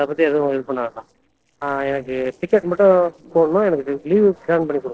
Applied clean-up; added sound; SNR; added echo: neural separator model SepFormer DNS4.